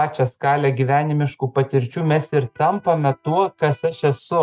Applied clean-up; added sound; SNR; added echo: neural mask model RNNoise.